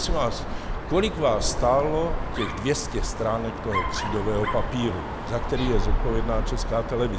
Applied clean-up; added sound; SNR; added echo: none; Dog; 1 dB; none.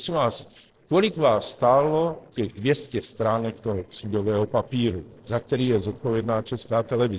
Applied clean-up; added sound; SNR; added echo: neural separator model SepFormer DNS4.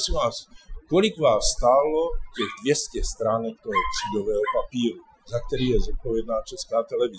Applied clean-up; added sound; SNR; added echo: classical method Wiener filter.